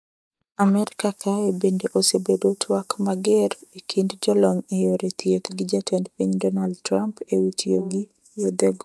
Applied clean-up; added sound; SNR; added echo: neural mask model DeepFilterNet 3.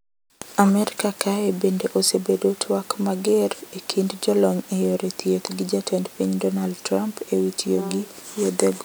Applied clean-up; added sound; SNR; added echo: none; Brass instrument; 14 dB; none.